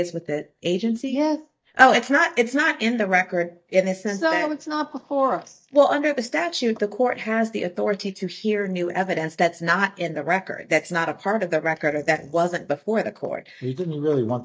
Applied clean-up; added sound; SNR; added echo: neural mask model DeepFilterNet 3.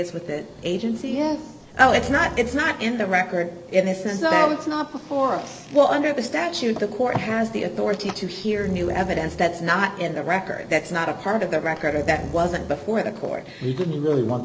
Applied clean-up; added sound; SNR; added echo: none; Breathing; 16 dB; none.